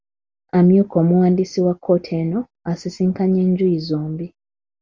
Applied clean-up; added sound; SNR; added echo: none; none; none; none.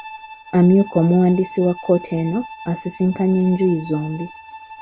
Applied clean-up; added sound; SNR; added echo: none; Bowed string instrument; 18 dB; none.